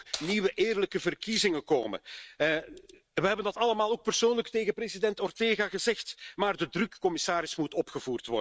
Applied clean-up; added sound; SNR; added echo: neural mask model RNNoise.